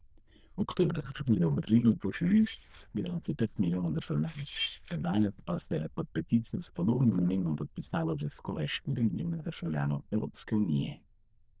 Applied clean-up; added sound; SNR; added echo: neural diffusion model UNIVERSE++.